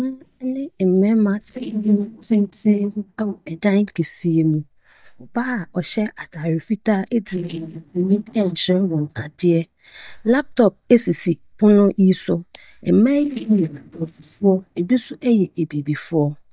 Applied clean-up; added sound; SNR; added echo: neural mask model DeepFilterNet 3.